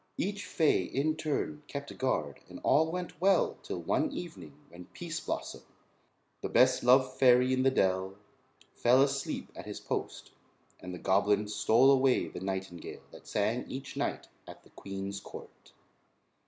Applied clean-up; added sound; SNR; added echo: none; none; none; none.